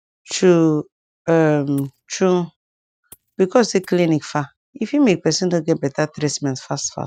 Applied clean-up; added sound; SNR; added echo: neural mask model RNNoise.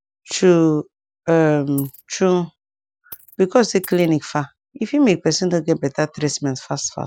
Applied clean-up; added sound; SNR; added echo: neural mask model Resemble Enhance denoiser.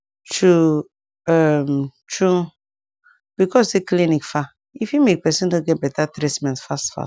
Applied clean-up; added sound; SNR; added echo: none; none; none; none.